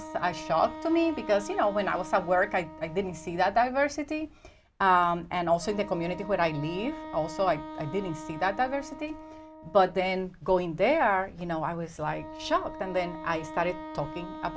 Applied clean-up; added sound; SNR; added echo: none; Wind instrument, woodwind instrument; 14 dB; none.